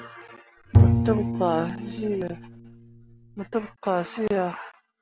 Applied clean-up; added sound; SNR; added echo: none; Bowed string instrument; -5 dB; none.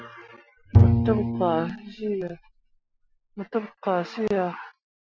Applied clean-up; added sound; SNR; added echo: classical method Wiener filter.